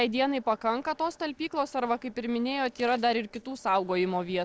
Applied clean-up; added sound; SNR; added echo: neural separator model SepFormer DNS4.